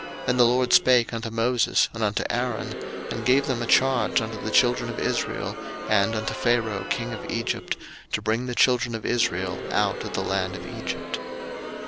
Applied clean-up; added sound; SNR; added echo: none; Crowd; 9 dB; none.